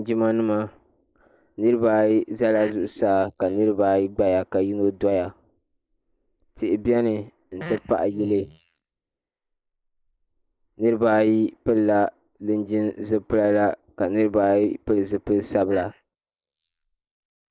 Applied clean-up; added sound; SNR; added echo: neural mask model Resemble Enhance denoiser.